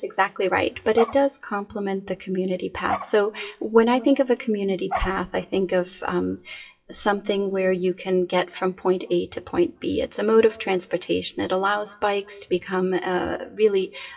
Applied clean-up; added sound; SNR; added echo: classical method WPE with log-MMSE.